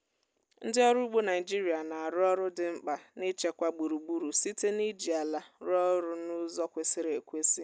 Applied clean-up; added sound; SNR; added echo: none; none; none; none.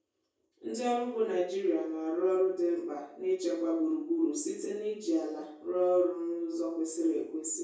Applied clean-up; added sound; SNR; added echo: none; none; none; reverberation time 0.6 s.